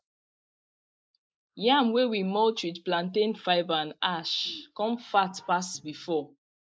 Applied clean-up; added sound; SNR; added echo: neural mask model Resemble Enhance denoiser.